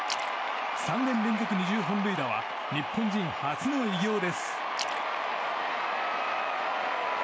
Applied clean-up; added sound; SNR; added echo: none; Splash, splatter; 17 dB; none.